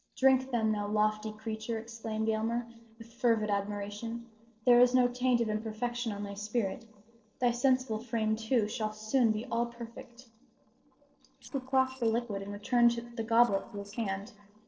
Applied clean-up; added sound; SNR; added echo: neural separator model SepFormer DNS4.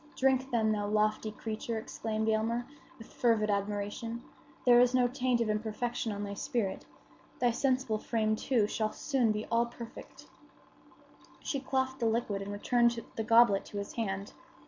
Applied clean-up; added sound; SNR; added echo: none; none; none; none.